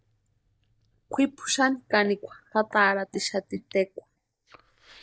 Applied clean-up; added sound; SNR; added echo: neural mask model DeepFilterNet 3.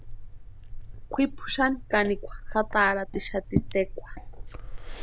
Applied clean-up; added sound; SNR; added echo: none; Liquid; 6 dB; none.